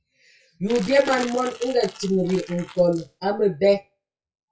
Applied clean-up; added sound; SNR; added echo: classical method WPE with log-MMSE.